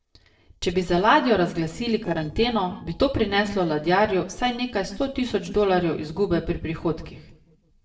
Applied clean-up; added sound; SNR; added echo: neural separator model SepFormer DNS4.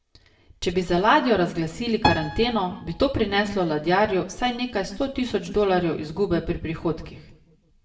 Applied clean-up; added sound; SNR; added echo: none; Piano; 7 dB; reverberation time 0.6 s.